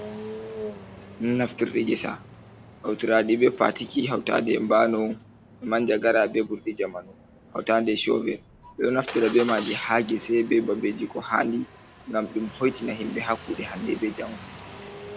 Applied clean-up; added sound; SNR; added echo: none; Engine starting; 16 dB; none.